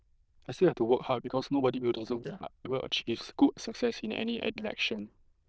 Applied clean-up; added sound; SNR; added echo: neural diffusion model UNIVERSE++.